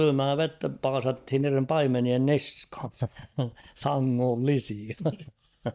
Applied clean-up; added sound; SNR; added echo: neural mask model DeepFilterNet 3.